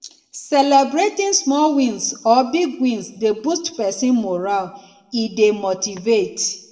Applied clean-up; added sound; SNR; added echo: none; none; none; reverberation time 0.5 s.